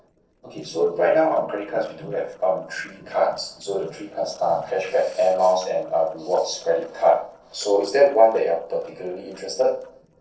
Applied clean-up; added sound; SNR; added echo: neural separator model SepFormer DNS4.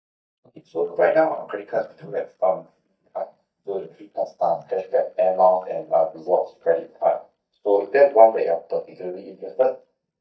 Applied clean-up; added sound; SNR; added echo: neural mask model DeepFilterNet 3.